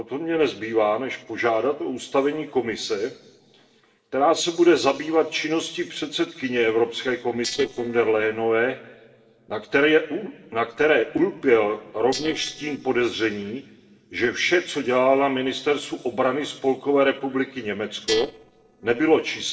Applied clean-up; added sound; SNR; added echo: neural separator model SepFormer DNS4.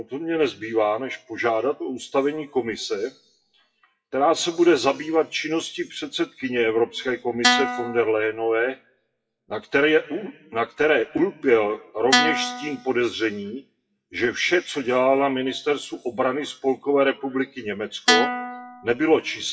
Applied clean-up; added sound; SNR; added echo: classical method WPE with log-MMSE.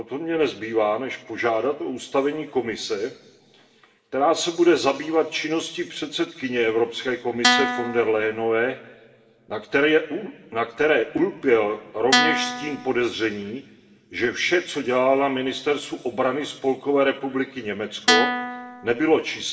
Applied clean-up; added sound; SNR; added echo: none; Guitar; -1 dB; reverberation time 1.6 s.